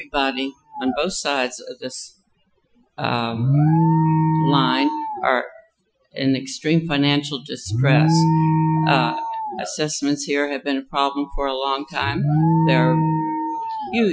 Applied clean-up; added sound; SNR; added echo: classical method Wiener filter.